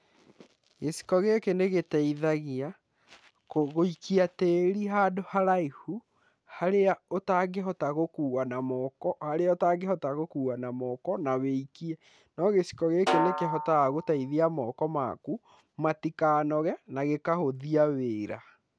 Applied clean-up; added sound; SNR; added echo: none; Snare drum; 5 dB; none.